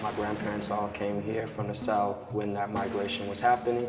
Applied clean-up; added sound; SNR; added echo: none; Explosion; 15 dB; reverberation time 1.6 s.